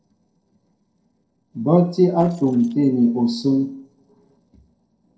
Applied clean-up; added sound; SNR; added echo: neural separator model SepFormer DNS4.